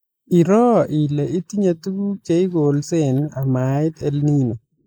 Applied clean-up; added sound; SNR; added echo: neural mask model Resemble Enhance denoiser.